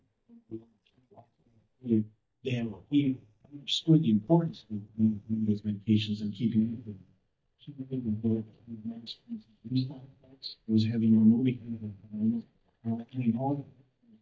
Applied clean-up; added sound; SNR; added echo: neural mask model DeepFilterNet 3.